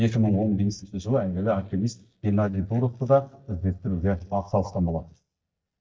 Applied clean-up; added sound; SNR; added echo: neural mask model DeepFilterNet 3.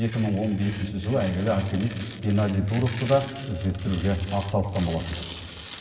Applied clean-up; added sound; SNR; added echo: none; Tearing; 14 dB; reverberation time 2.5 s.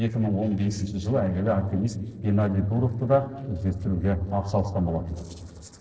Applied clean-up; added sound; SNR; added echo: neural separator model SepFormer DNS4.